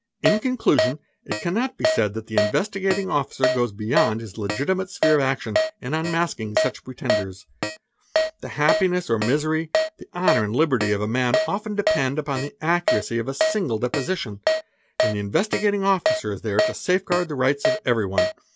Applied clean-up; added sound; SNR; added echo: none; Keyboard (musical); 2 dB; none.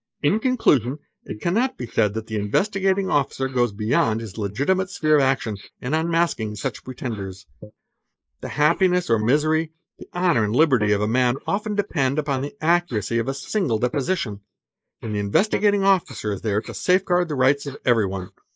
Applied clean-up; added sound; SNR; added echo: neural mask model Resemble Enhance denoiser.